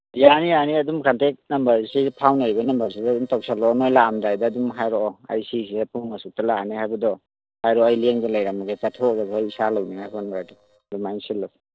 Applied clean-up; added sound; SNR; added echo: neural separator model SepFormer DNS4.